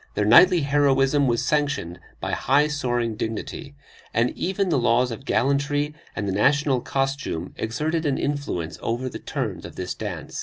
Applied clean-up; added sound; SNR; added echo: none; none; none; none.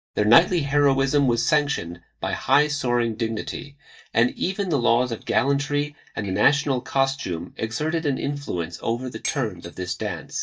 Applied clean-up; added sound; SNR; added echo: neural mask model DeepFilterNet 3.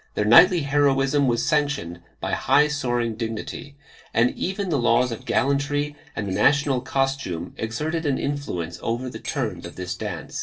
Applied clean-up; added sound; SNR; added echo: neural separator model SepFormer DNS4.